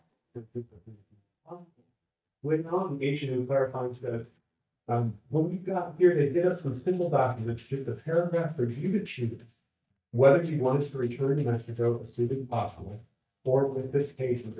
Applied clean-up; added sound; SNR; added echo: neural mask model DeepFilterNet 3.